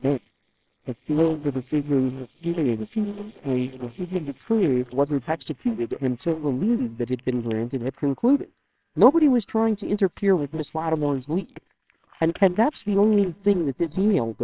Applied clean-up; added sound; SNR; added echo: neural separator model SepFormer WHAMR!.